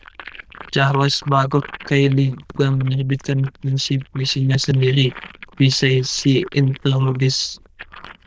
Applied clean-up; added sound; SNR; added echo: neural diffusion model UNIVERSE++.